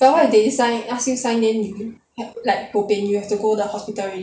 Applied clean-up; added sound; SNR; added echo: none; none; none; none.